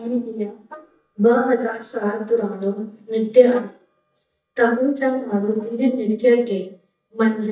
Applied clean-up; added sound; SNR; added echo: neural mask model DeepFilterNet 3.